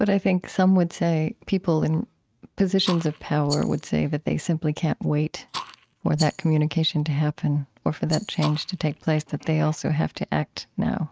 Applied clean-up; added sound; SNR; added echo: neural mask model RNNoise.